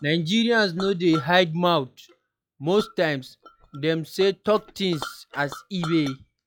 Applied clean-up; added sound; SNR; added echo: classical method log-MMSE.